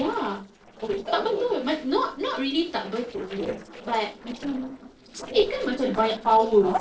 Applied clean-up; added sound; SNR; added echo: neural separator model SepFormer DNS4.